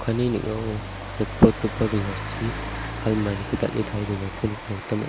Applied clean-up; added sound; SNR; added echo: none; Rain; 8 dB; none.